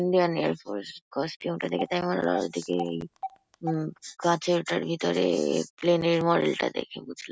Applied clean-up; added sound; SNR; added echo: none; Telephone; 13 dB; none.